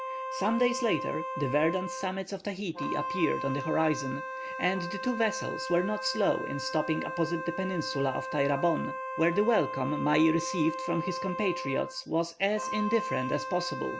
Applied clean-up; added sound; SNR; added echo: none; Wind instrument, woodwind instrument; 6 dB; none.